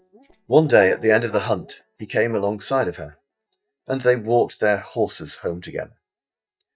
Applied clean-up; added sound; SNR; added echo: neural mask model DeepFilterNet 3.